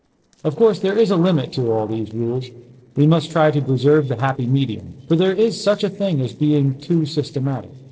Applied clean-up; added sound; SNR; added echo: neural separator model SepFormer DNS4.